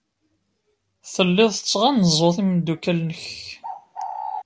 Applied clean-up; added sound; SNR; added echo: none; Bird; 9 dB; none.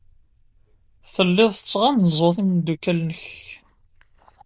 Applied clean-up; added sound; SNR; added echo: neural diffusion model UNIVERSE++.